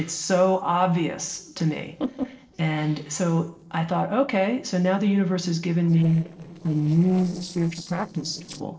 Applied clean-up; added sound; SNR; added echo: neural separator model SepFormer DNS4.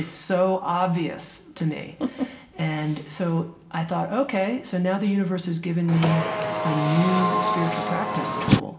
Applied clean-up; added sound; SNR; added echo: none; Car; 0 dB; reverberation time 0.7 s.